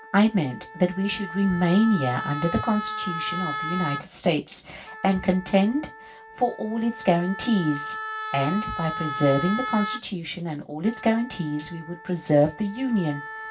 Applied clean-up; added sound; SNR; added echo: none; Wind instrument, woodwind instrument; 10 dB; reverberation time 0.2 s.